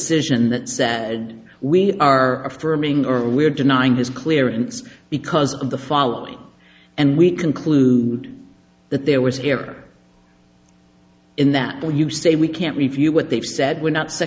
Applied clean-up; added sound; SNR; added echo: none; none; none; none.